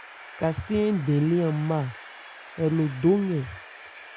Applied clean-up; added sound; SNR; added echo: none; Train; 18 dB; none.